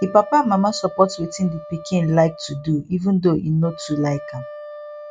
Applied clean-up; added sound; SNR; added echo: none; Wind instrument, woodwind instrument; 16 dB; none.